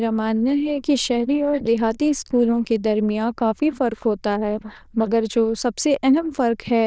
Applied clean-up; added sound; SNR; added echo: neural diffusion model UNIVERSE++.